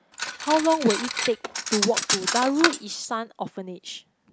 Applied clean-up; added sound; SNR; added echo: none; Cutlery, silverware; 3 dB; none.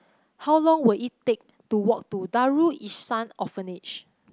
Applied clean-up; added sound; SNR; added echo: none; none; none; none.